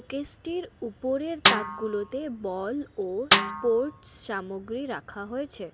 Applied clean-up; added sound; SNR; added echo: none; Snare drum; -3 dB; none.